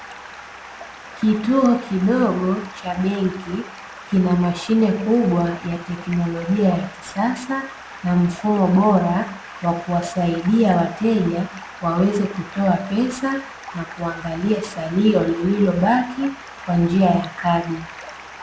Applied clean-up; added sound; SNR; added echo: none; Stream; 17 dB; none.